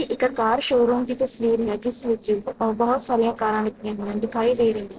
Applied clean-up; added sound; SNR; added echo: neural separator model SepFormer DNS4.